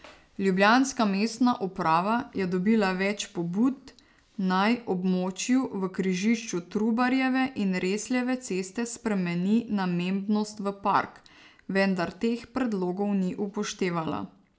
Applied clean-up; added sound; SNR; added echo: none; none; none; none.